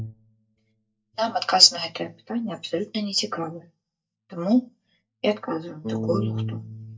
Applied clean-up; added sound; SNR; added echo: neural mask model DeepFilterNet 3.